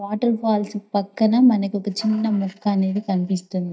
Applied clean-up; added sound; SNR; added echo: neural mask model DeepFilterNet 3.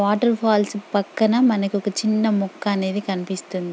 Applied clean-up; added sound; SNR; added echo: none; none; none; none.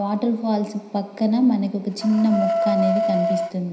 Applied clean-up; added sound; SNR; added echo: none; Wind instrument, woodwind instrument; 2 dB; reverberation time 0.9 s.